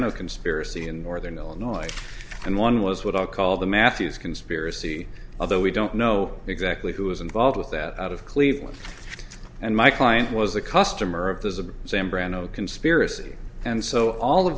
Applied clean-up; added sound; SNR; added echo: none; none; none; none.